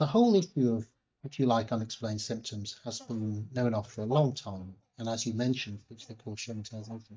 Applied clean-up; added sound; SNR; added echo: neural mask model DeepFilterNet 3.